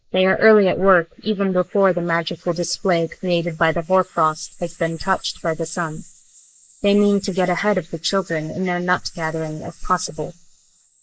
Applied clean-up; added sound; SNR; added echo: neural mask model Resemble Enhance denoiser.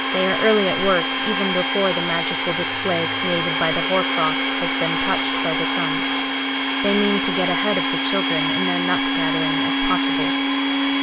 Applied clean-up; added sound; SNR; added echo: none; Domestic sounds, home sounds; -3 dB; none.